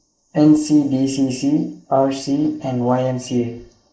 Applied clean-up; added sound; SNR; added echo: neural mask model Resemble Enhance denoiser.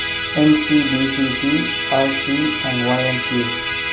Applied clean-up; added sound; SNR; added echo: none; Musical instrument; 3 dB; none.